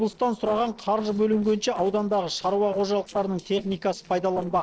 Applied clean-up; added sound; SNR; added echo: neural separator model SepFormer DNS4.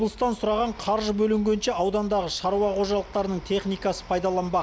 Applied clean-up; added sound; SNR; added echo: none; none; none; none.